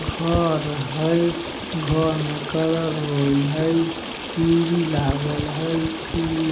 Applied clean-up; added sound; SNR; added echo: none; Stream; 6 dB; none.